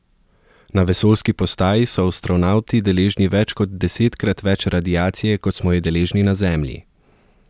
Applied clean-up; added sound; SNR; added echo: none; none; none; none.